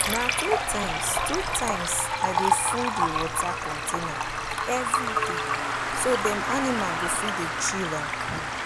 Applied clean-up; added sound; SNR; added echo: none; Traffic noise, roadway noise + Liquid; -3 dB; none.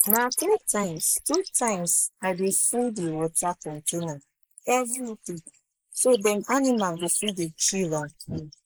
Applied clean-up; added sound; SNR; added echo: neural mask model Resemble Enhance denoiser.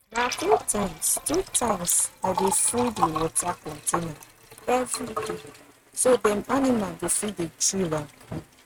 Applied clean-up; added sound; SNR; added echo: neural mask model RNNoise.